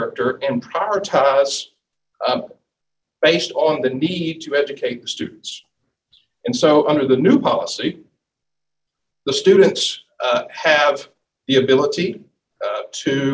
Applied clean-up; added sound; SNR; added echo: none; none; none; none.